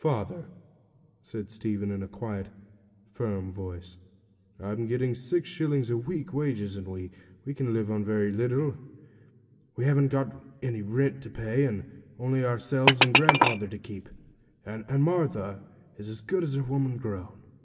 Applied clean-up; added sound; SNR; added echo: none; Glass; -3 dB; reverberation time 1.2 s.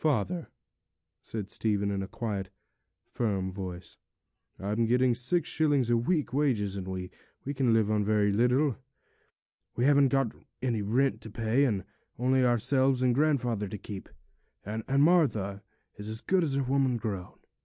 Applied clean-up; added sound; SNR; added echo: none; none; none; none.